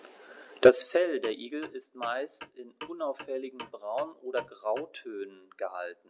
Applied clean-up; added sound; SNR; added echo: none; Clock; 17 dB; none.